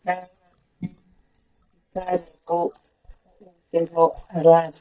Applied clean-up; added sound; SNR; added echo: neural mask model DeepFilterNet 3.